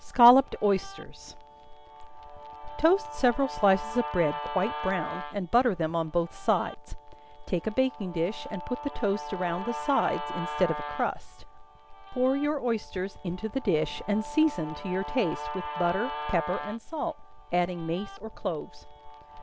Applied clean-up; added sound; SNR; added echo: none; Guitar; 11 dB; none.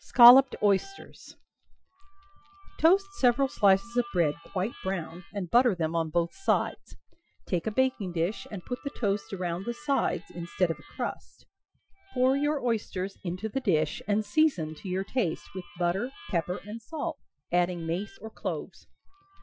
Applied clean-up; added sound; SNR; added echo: classical method Wiener filter.